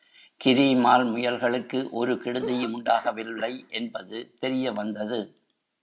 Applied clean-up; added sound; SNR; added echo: none; Cough; 17 dB; none.